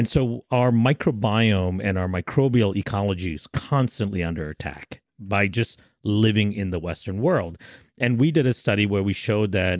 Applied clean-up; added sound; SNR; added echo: none; none; none; none.